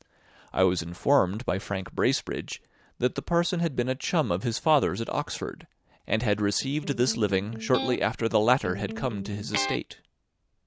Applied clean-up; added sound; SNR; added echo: none; Electric guitar; 10 dB; none.